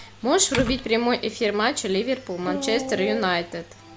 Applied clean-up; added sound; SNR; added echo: none; Typing; 6 dB; none.